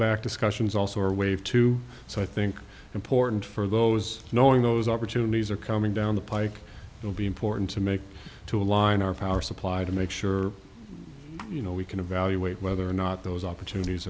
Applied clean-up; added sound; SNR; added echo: none; none; none; none.